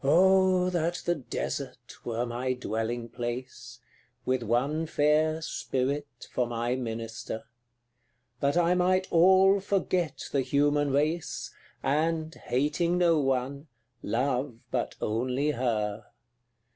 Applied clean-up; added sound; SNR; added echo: none; none; none; none.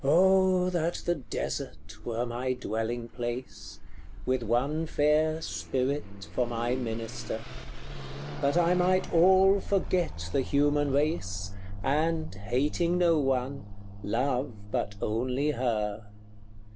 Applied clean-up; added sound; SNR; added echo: none; Car passing by / Accelerating, revving, vroom; 8 dB; none.